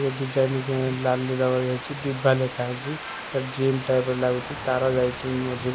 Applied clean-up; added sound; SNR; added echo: none; Water; 10 dB; none.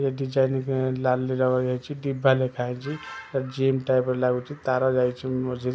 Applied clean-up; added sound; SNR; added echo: none; none; none; none.